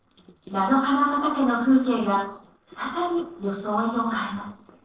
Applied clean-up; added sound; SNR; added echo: neural separator model SepFormer DNS4.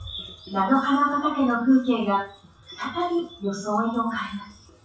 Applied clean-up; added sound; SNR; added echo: classical method WPE with log-MMSE.